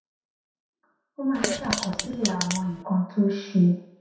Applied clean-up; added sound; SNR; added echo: none; Fart; 4 dB; reverberation time 0.7 s.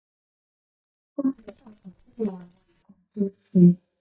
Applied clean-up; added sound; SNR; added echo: neural mask model DeepFilterNet 3.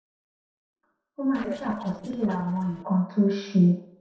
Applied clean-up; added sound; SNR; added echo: neural separator model SepFormer DNS4.